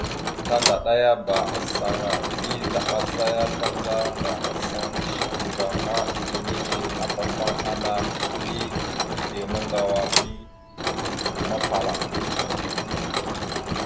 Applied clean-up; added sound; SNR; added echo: none; Mechanisms; -1 dB; none.